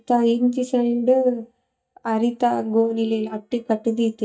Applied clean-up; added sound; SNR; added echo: neural mask model DeepFilterNet 3.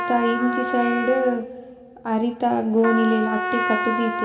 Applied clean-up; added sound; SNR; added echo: none; Trumpet; 5 dB; reverberation time 2.2 s.